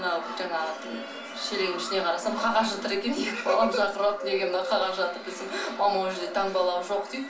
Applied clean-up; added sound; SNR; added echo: none; none; none; reverberation time 0.3 s.